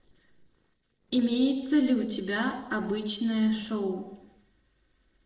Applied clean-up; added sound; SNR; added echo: neural separator model SepFormer DNS4.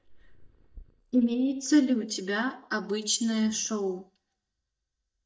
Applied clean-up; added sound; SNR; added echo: neural mask model DeepFilterNet 3.